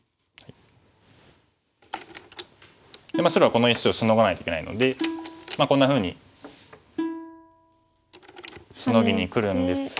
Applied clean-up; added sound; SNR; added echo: none; Plucked string instrument; 10 dB; none.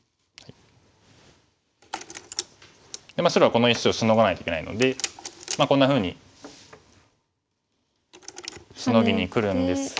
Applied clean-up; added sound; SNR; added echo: none; none; none; none.